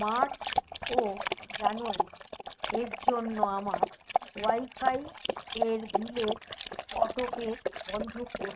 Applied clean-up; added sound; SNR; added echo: neural mask model RNNoise.